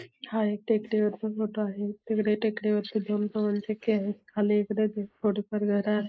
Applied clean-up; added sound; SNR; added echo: neural mask model Resemble Enhance denoiser.